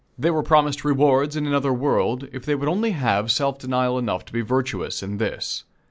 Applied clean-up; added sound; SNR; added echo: none; none; none; none.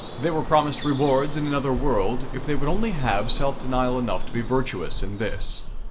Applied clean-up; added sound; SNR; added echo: none; Bird vocalization, bird call, bird song; 1 dB; reverberation time 0.3 s.